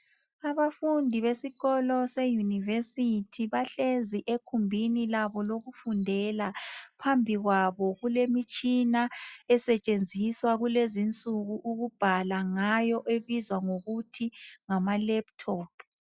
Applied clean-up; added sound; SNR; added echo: classical method log-MMSE.